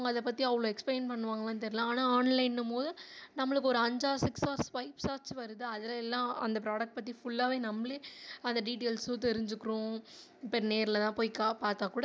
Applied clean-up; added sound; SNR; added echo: none; none; none; none.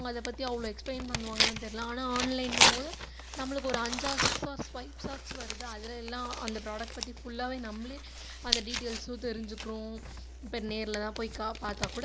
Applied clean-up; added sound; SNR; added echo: none; Tearing; -2 dB; none.